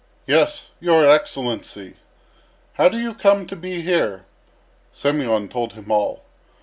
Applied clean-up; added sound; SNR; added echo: none; none; none; none.